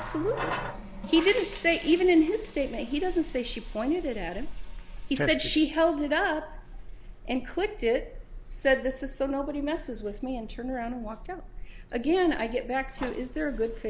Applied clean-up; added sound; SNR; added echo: none; Water tap, faucet; 16 dB; none.